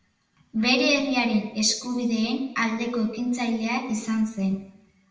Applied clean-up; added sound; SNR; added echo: none; none; none; reverberation time 0.8 s.